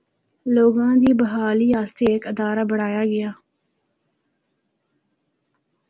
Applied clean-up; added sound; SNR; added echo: none; none; none; none.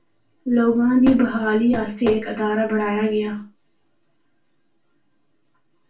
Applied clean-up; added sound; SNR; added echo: none; none; none; reverberation time 0.3 s.